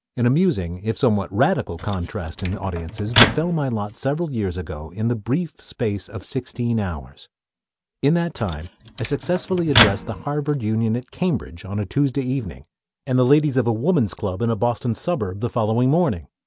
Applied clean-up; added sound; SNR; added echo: none; Microwave oven; 3 dB; none.